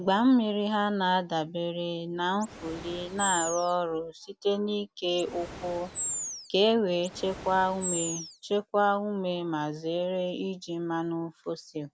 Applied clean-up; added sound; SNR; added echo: none; Animal; 8 dB; none.